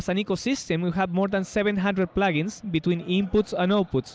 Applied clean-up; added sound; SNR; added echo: none; none; none; none.